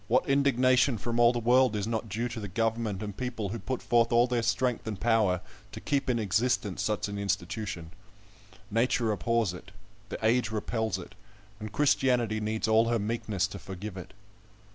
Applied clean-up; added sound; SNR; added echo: none; none; none; none.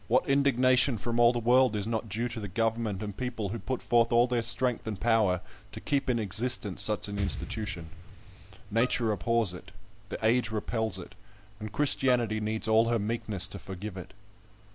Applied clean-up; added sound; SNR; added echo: none; Bowed string instrument + Explosion; 18 dB; none.